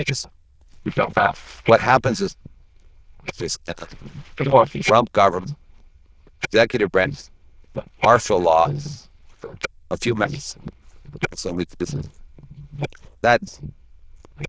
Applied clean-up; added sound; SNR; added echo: neural diffusion model UNIVERSE++.